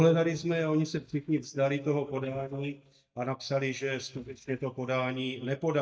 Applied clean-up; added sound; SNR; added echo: neural mask model DeepFilterNet 3.